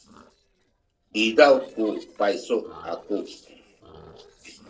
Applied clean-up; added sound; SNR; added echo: neural separator model SepFormer DNS4.